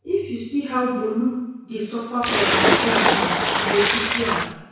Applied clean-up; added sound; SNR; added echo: none; Splash, splatter; -5 dB; reverberation time 1.0 s.